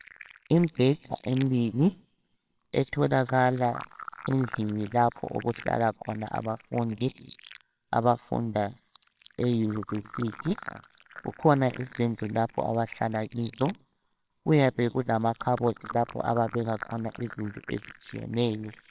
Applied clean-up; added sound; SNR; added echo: neural separator model SepFormer WHAMR!.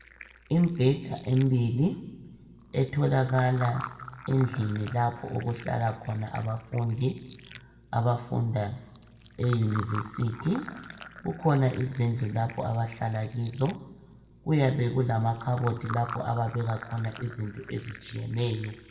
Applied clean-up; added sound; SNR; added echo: none; Fill (with liquid); 17 dB; reverberation time 1.1 s.